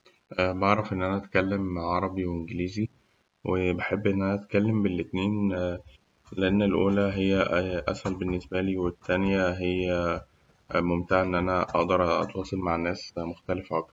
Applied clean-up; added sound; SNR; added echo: none; none; none; none.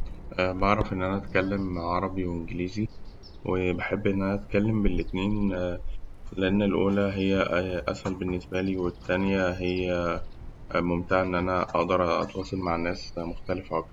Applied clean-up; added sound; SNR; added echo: none; Bird vocalization, bird call, bird song; 10 dB; none.